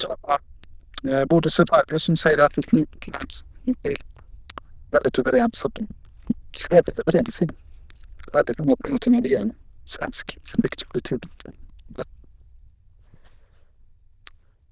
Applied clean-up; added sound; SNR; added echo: neural diffusion model UNIVERSE++.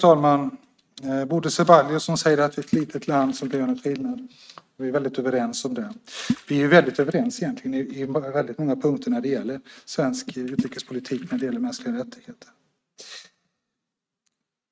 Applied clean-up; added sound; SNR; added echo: neural mask model RNNoise.